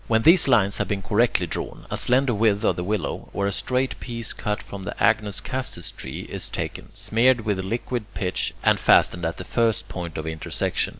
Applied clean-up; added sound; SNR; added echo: none; none; none; none.